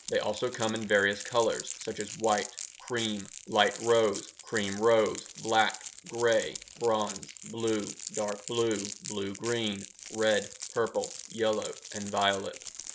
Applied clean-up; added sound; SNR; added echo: none; Crackle; 12 dB; none.